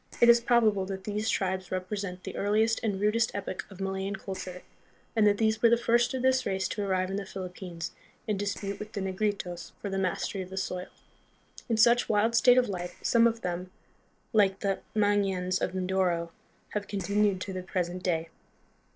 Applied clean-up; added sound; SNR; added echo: neural separator model SepFormer DNS4.